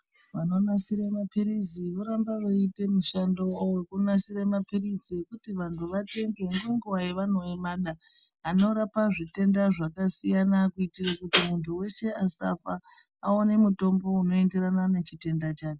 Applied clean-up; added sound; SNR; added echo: none; none; none; none.